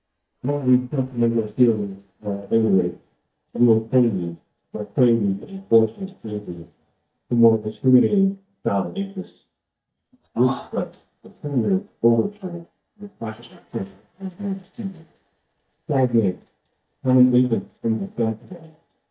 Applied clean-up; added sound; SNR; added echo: neural mask model DeepFilterNet 3.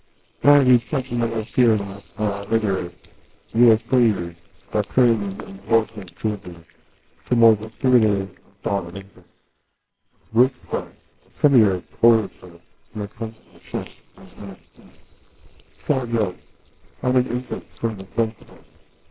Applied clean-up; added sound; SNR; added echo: neural separator model SepFormer WHAMR!.